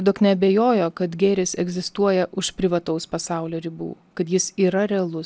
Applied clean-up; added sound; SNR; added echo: none; none; none; none.